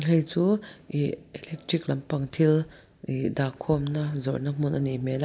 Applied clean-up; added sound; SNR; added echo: none; none; none; none.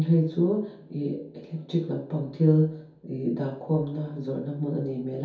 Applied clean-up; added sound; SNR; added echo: none; none; none; reverberation time 0.6 s.